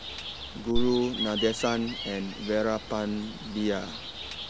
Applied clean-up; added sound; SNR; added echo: none; Gull, seagull; 4 dB; none.